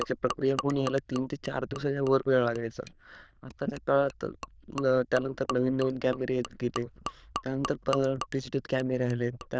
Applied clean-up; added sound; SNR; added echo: neural diffusion model UNIVERSE++.